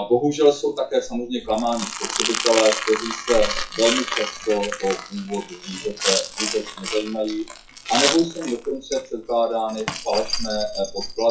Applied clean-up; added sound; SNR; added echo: classical method WPE with log-MMSE.